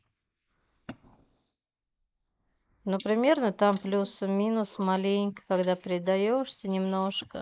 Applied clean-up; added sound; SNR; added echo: neural mask model Resemble Enhance denoiser.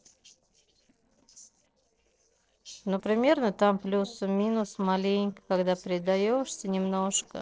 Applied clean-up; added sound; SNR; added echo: neural separator model SepFormer DNS4.